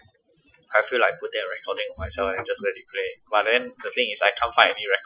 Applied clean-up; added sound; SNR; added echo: classical method Wiener filter.